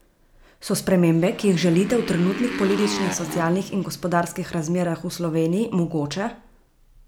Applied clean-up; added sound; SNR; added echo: none; Motorcycle; 9 dB; none.